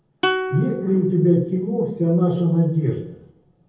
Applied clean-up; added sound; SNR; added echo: none; Plucked string instrument; 9 dB; reverberation time 0.7 s.